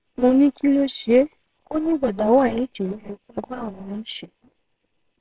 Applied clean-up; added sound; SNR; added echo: neural separator model SepFormer WHAMR!.